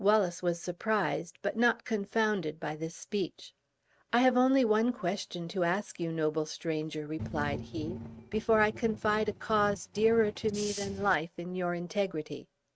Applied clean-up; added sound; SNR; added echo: neural mask model RNNoise.